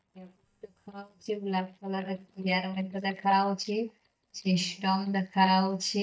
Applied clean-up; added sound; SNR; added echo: neural mask model DeepFilterNet 3.